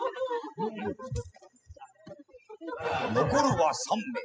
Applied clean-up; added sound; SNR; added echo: classical method spectral subtraction.